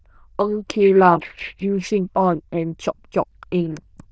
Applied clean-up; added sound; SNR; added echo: neural diffusion model UNIVERSE++.